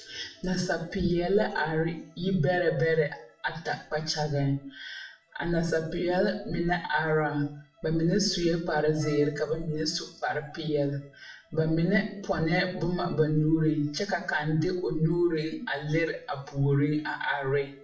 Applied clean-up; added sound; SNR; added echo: classical method WPE with log-MMSE.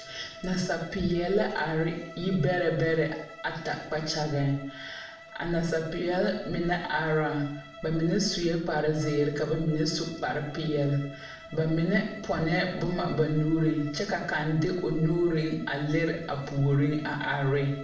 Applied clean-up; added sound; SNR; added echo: none; Bowed string instrument; 18 dB; reverberation time 0.6 s.